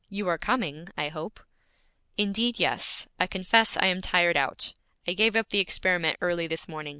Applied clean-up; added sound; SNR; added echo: none; none; none; none.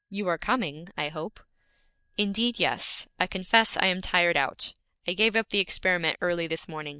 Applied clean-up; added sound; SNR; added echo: neural mask model DeepFilterNet 3.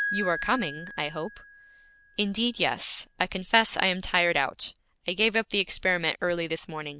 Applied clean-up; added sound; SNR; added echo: none; Piano; 12 dB; none.